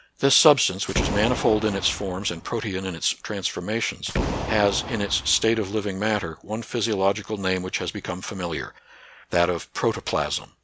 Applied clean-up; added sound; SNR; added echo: none; Boom; 7 dB; none.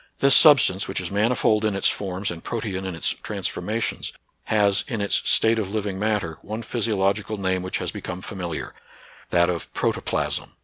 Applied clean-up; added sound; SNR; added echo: none; none; none; none.